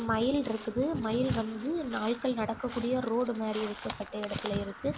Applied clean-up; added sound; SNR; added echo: none; Crow; 15 dB; none.